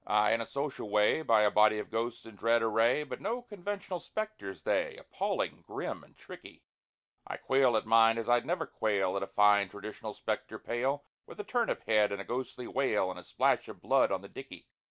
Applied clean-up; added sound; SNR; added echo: none; none; none; none.